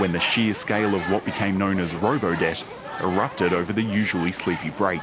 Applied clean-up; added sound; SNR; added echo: none; Fire; 16 dB; none.